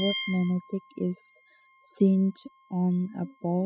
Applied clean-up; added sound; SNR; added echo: classical method spectral subtraction.